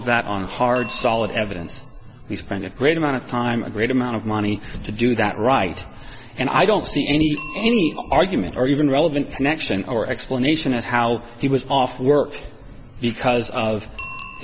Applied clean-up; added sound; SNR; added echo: none; Bicycle bell; 13 dB; none.